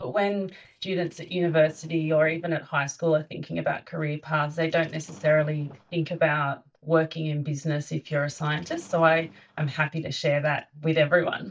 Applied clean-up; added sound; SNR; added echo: neural mask model DeepFilterNet 3.